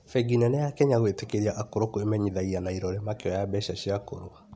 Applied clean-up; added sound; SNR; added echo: none; none; none; none.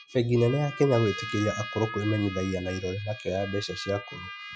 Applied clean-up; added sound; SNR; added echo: classical method Wiener filter.